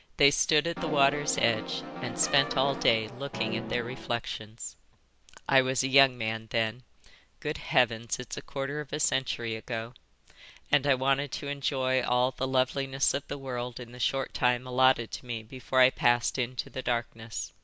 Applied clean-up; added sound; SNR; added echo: none; Brass instrument; 7 dB; none.